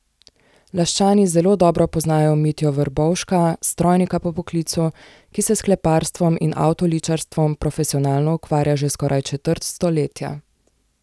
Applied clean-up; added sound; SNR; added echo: none; none; none; none.